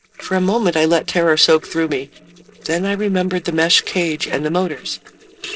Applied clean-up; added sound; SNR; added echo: neural separator model SepFormer DNS4.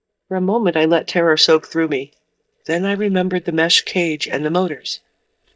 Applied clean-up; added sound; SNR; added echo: neural mask model DeepFilterNet 3.